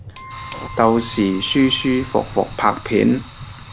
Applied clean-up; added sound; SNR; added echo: none; Fire + Wind instrument, woodwind instrument; 14 dB; none.